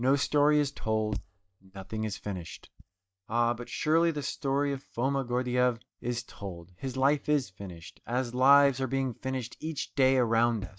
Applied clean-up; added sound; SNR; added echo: neural mask model DeepFilterNet 3.